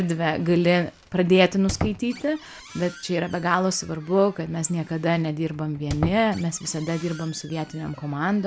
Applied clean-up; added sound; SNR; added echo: none; Squeak; 14 dB; none.